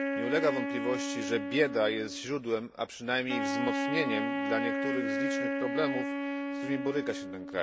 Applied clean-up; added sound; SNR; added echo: none; Wind instrument, woodwind instrument; 1 dB; none.